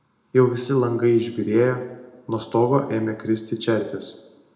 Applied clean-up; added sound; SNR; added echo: none; none; none; reverberation time 0.6 s.